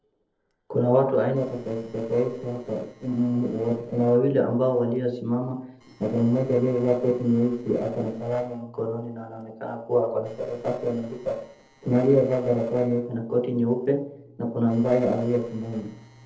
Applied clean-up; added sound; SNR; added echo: neural separator model SepFormer DNS4.